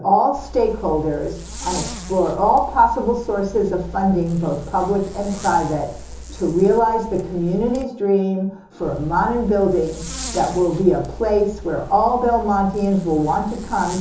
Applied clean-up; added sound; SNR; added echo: none; Zipper (clothing); 14 dB; reverberation time 0.6 s.